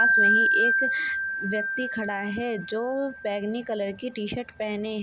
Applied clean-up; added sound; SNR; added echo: none; Wind chime; -4 dB; none.